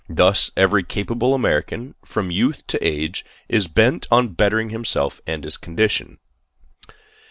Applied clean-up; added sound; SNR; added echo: none; none; none; none.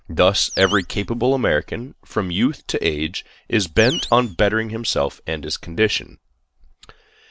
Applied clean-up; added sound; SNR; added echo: neural mask model Resemble Enhance denoiser.